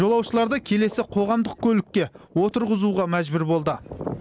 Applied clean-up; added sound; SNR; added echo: none; none; none; none.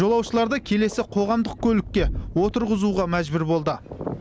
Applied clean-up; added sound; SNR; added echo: none; Thunder / Rain; 12 dB; none.